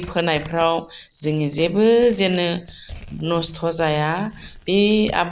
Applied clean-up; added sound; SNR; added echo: neural mask model Resemble Enhance denoiser.